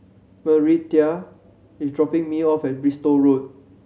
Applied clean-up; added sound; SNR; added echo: none; none; none; none.